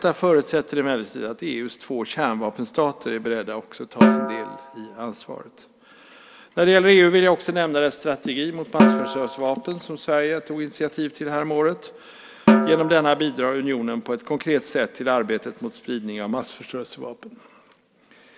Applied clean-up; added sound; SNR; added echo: none; Snare drum; 1 dB; none.